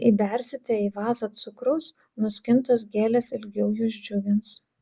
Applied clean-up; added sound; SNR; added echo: none; none; none; none.